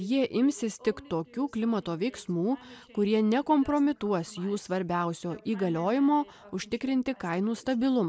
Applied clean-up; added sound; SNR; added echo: none; none; none; none.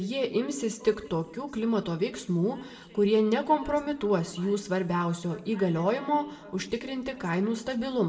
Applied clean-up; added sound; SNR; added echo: none; none; none; reverberation time 1.0 s.